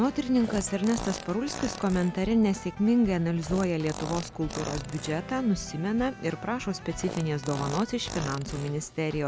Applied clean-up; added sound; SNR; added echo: none; Fart; 12 dB; none.